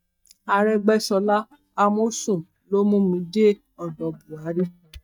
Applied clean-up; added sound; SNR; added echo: neural mask model DeepFilterNet 3.